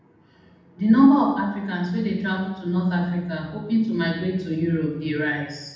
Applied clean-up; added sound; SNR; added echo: none; none; none; reverberation time 0.8 s.